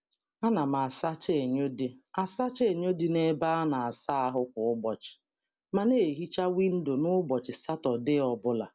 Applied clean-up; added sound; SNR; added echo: none; none; none; none.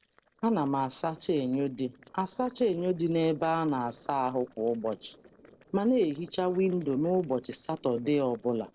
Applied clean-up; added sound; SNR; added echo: neural separator model SepFormer DNS4.